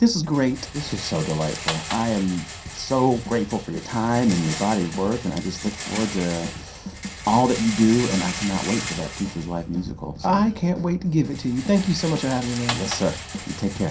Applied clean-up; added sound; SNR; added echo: none; Rattle; 11 dB; reverberation time 0.3 s.